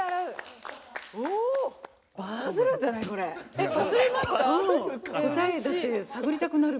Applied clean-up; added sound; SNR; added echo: none; none; none; none.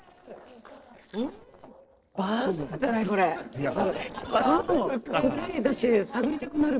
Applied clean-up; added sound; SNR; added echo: neural separator model SepFormer DNS4.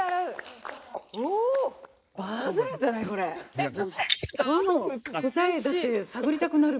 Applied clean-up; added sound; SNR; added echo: neural mask model Resemble Enhance denoiser.